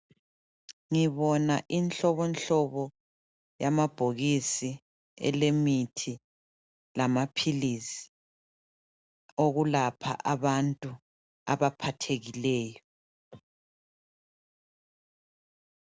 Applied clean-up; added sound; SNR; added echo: none; none; none; none.